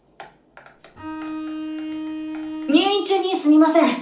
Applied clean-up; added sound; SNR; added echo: none; Bowed string instrument; 9 dB; reverberation time 0.4 s.